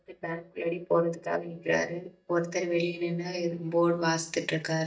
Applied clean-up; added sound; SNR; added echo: neural mask model DeepFilterNet 3.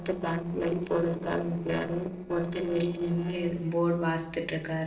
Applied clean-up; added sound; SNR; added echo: neural separator model SepFormer DNS4.